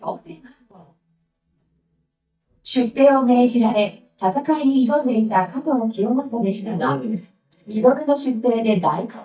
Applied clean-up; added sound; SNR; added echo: neural mask model DeepFilterNet 3.